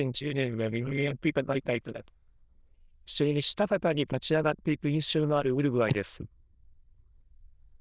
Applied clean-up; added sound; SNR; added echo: neural diffusion model UNIVERSE++.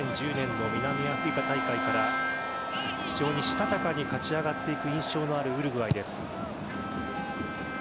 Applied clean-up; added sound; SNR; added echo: none; Bowed string instrument; 4 dB; none.